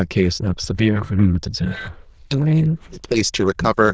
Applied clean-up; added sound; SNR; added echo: neural diffusion model UNIVERSE++.